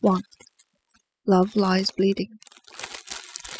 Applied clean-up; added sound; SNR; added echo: classical method spectral subtraction.